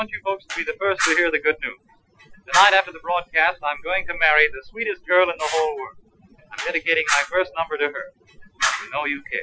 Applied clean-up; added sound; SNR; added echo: classical method Wiener filter.